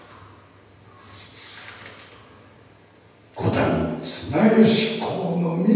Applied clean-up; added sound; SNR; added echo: none; none; none; reverberation time 1.1 s.